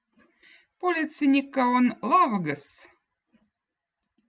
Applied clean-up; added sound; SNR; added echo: none; none; none; none.